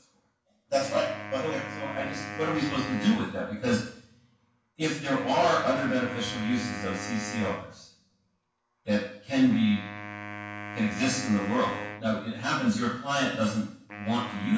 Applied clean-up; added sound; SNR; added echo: none; Wind instrument, woodwind instrument; 11 dB; reverberation time 0.7 s.